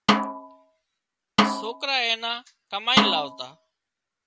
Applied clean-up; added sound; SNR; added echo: none; Snare drum; -3 dB; none.